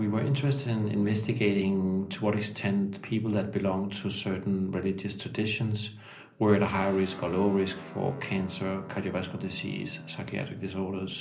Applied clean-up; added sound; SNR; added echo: none; Guitar; 18 dB; reverberation time 0.5 s.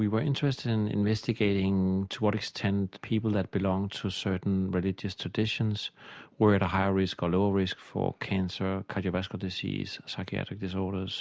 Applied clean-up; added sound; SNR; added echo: none; none; none; none.